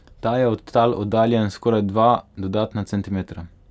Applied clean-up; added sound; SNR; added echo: none; none; none; none.